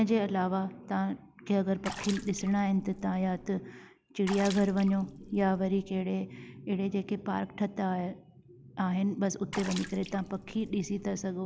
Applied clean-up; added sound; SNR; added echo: none; Water / Splash, splatter; 15 dB; none.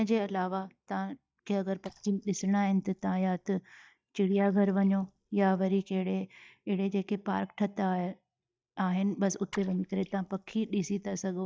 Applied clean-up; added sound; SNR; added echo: neural mask model DeepFilterNet 3.